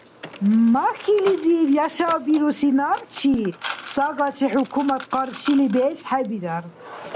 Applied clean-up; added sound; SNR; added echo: none; Mechanisms; 17 dB; none.